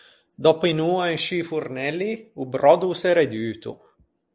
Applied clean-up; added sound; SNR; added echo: none; none; none; none.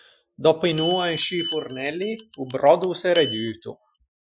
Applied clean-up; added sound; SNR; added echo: classical method Wiener filter.